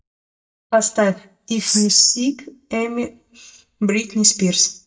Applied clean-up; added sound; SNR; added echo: neural mask model DeepFilterNet 3.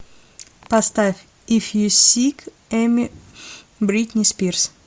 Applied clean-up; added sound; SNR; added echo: none; none; none; none.